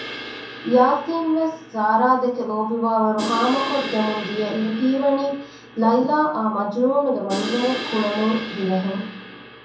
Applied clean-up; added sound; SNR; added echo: none; Crash cymbal; 12 dB; reverberation time 0.5 s.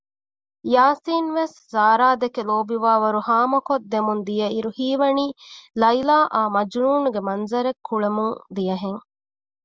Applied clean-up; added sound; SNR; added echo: none; none; none; none.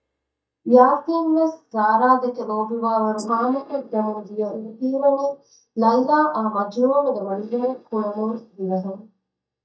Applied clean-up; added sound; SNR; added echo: neural mask model DeepFilterNet 3.